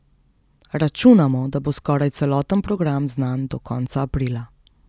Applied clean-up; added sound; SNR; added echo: none; none; none; none.